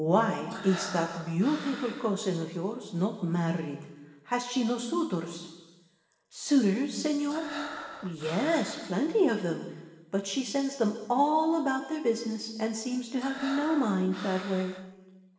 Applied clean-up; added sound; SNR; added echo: none; Breathing; 12 dB; reverberation time 1.4 s.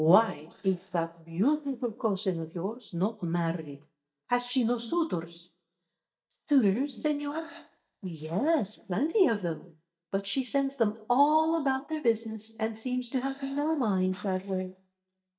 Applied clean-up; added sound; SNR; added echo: neural mask model DeepFilterNet 3.